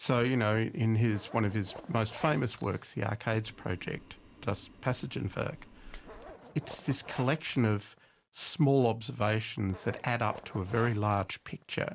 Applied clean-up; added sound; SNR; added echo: none; Zipper (clothing) + Boiling; 19 dB; none.